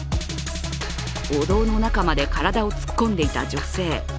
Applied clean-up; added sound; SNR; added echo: none; none; none; none.